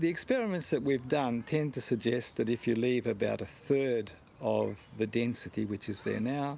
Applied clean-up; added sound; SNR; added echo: none; none; none; none.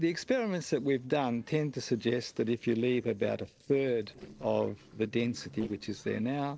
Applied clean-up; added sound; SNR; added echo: neural separator model SepFormer DNS4.